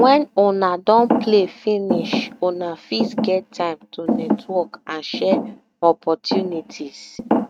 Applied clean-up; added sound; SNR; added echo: neural mask model RNNoise.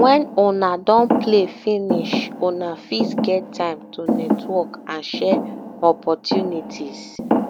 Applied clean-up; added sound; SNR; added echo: none; Thump, thud; 4 dB; none.